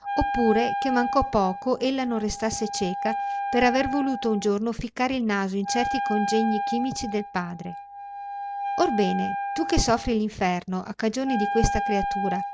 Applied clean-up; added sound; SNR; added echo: none; Wind instrument, woodwind instrument; 5 dB; none.